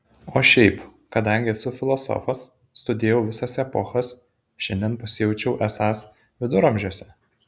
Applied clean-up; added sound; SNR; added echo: none; none; none; none.